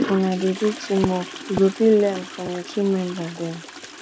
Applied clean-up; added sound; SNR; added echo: none; Toilet flush; 12 dB; none.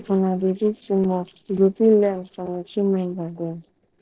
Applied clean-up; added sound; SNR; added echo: neural separator model SepFormer DNS4.